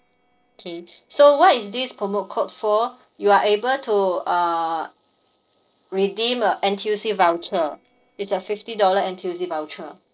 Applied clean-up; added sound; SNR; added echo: neural separator model SepFormer DNS4.